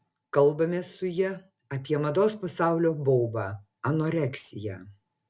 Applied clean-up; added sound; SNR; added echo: none; none; none; none.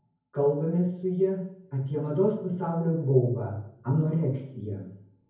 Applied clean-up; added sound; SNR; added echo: none; none; none; reverberation time 0.9 s.